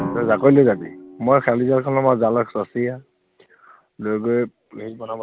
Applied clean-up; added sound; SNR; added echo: none; Drum; 16 dB; none.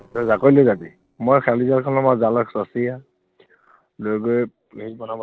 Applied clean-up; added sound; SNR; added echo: neural separator model SepFormer DNS4.